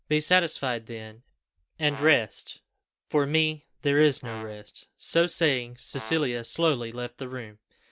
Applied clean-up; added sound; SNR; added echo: none; Brass instrument; 17 dB; none.